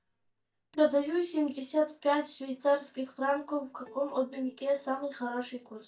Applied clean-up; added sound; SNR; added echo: neural mask model DeepFilterNet 3.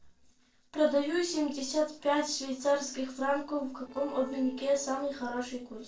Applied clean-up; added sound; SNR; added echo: neural separator model SepFormer DNS4.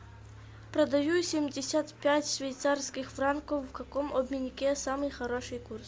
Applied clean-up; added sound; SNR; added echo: none; none; none; none.